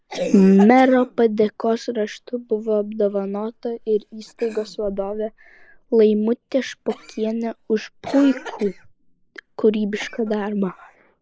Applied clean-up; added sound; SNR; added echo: neural mask model Resemble Enhance denoiser.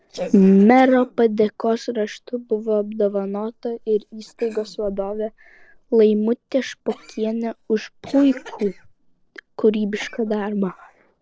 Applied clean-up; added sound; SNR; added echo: neural separator model SepFormer DNS4.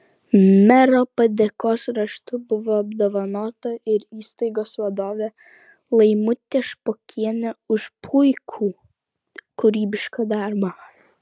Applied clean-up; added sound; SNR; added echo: none; none; none; none.